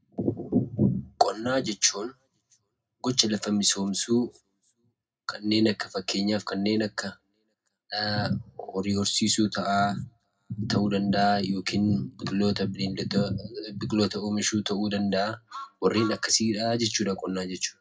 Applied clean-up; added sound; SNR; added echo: none; Truck; 15 dB; reverberation time 0.2 s.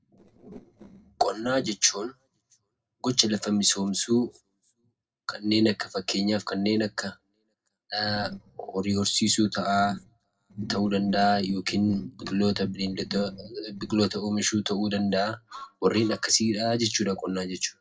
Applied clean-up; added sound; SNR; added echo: neural separator model SepFormer DNS4.